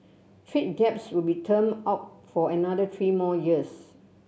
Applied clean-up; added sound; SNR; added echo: none; none; none; none.